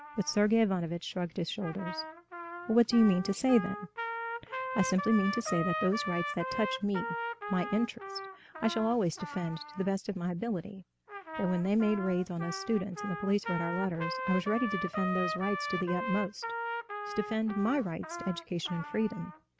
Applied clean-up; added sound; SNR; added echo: none; Trumpet; 8 dB; none.